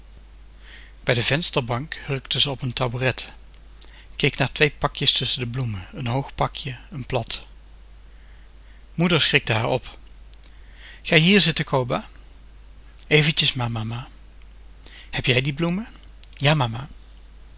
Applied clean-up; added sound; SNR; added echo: none; none; none; none.